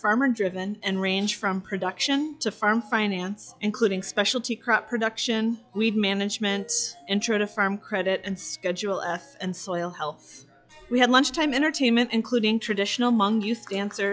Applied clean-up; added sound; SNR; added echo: classical method log-MMSE.